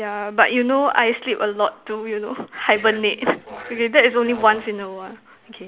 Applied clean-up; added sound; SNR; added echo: none; none; none; none.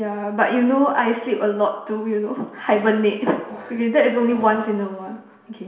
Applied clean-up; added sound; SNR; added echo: none; none; none; reverberation time 0.7 s.